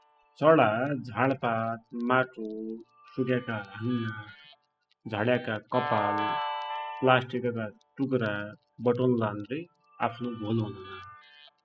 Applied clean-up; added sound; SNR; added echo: classical method spectral subtraction.